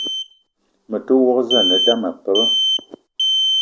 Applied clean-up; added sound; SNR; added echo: none; Alarm; 0 dB; none.